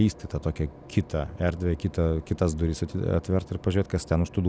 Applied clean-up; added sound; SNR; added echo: none; Engine / Boat, Water vehicle; 20 dB; none.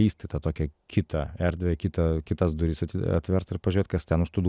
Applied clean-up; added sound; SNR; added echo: none; none; none; none.